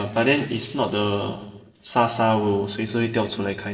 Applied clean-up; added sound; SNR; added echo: neural separator model SepFormer DNS4.